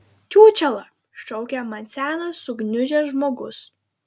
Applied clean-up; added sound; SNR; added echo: none; none; none; none.